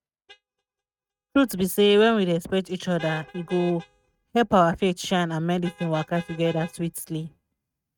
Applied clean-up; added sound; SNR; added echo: neural mask model RNNoise.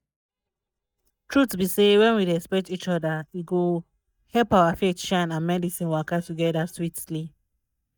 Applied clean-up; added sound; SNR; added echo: neural mask model DeepFilterNet 3.